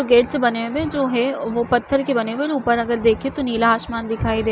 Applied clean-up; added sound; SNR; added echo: none; none; none; none.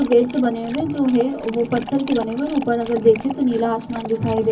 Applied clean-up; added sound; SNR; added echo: none; Dog; 17 dB; reverberation time 0.3 s.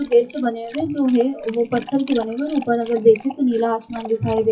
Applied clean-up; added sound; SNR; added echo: classical method WPE with log-MMSE.